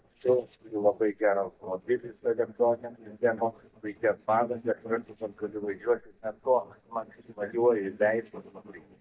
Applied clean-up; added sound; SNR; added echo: neural mask model DeepFilterNet 3.